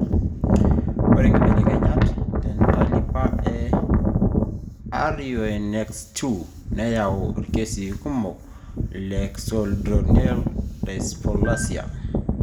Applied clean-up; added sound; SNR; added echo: none; none; none; reverberation time 0.5 s.